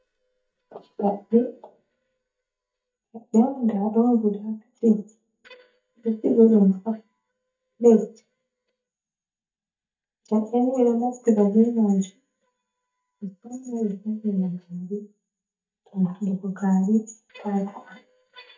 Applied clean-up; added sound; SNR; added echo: neural mask model DeepFilterNet 3.